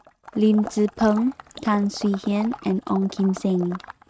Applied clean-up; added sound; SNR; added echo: neural mask model RNNoise.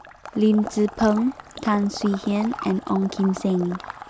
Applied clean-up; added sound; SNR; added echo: none; Water / Liquid; 13 dB; none.